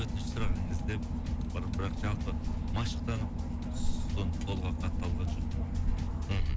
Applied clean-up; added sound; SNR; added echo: none; Engine / Boat, Water vehicle; -5 dB; none.